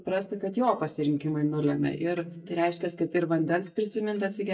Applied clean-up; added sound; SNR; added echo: neural mask model DeepFilterNet 3.